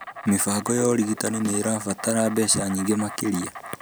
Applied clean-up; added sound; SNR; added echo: none; Insect + Snare drum; 14 dB; none.